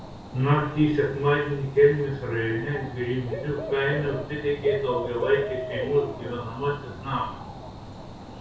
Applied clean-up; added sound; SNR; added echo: none; Bird / Dog; 11 dB; reverberation time 0.6 s.